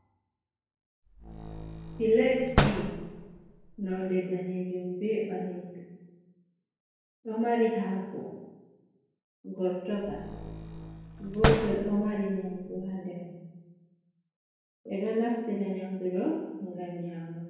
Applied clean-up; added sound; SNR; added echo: none; Slam; 1 dB; reverberation time 1.0 s.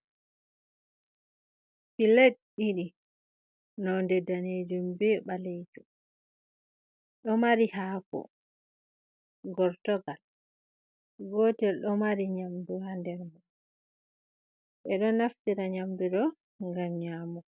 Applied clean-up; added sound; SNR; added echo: none; none; none; none.